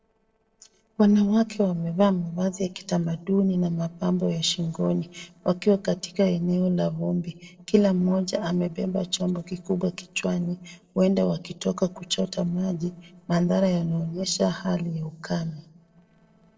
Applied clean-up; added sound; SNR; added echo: neural separator model SepFormer DNS4.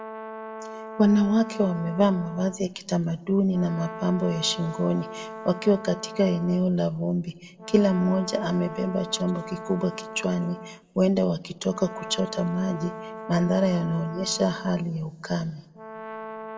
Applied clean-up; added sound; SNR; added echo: none; Brass instrument; 13 dB; reverberation time 0.9 s.